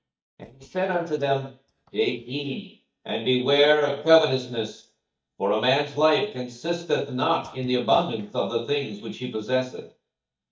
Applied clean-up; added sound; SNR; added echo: neural mask model DeepFilterNet 3.